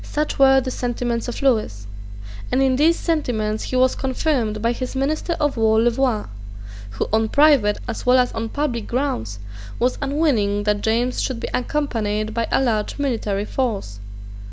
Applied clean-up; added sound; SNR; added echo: none; none; none; none.